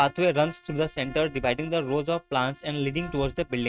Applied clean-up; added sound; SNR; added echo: neural mask model RNNoise.